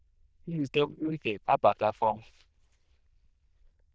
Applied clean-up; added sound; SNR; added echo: neural diffusion model UNIVERSE++.